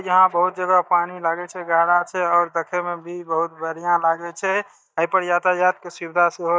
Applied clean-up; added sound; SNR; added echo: neural mask model DeepFilterNet 3.